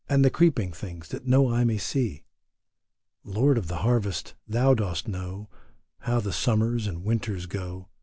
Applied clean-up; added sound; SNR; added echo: none; none; none; none.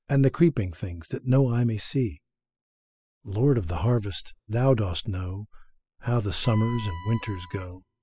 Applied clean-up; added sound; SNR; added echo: classical method spectral subtraction.